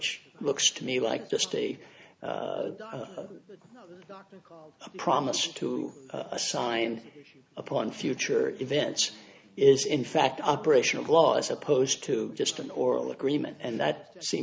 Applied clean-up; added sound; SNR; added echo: none; none; none; none.